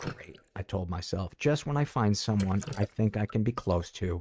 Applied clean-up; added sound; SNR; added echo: neural mask model RNNoise.